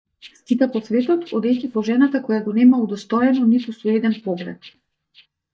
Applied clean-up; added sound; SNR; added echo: neural mask model DeepFilterNet 3.